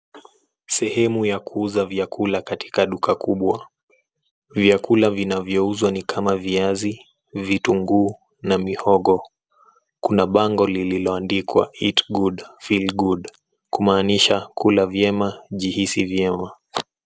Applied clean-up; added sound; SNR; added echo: none; none; none; none.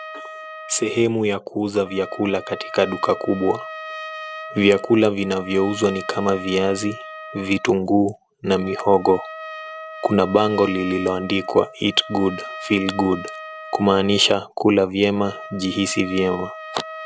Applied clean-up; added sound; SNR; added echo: none; Trumpet; 14 dB; none.